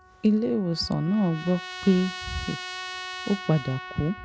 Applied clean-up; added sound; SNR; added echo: none; Trumpet; 12 dB; none.